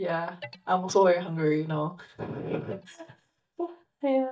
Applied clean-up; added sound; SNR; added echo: neural mask model DeepFilterNet 3.